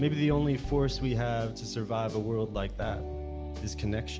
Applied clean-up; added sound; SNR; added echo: none; none; none; none.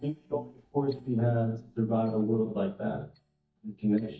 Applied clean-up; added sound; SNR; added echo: neural mask model DeepFilterNet 3.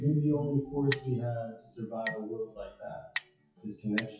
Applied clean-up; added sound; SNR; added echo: classical method WPE with log-MMSE.